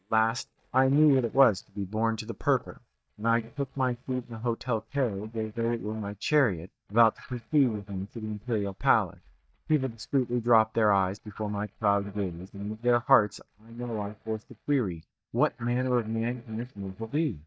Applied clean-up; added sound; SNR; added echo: neural mask model DeepFilterNet 3.